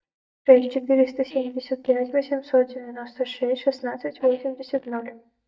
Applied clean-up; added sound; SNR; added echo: neural mask model DeepFilterNet 3.